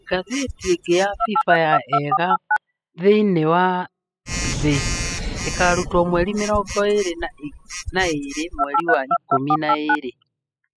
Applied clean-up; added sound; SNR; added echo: classical method spectral subtraction.